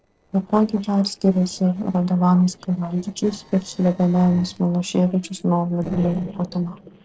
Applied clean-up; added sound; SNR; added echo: neural separator model SepFormer DNS4.